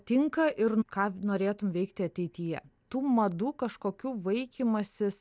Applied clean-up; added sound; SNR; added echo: none; none; none; none.